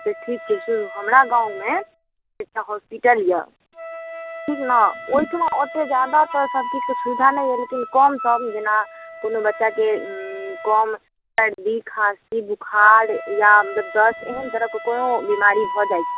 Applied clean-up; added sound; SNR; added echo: none; Wind instrument, woodwind instrument; 12 dB; none.